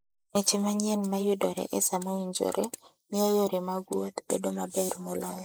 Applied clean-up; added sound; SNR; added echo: neural mask model Resemble Enhance denoiser.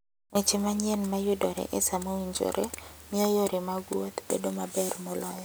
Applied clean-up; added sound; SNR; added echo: none; none; none; none.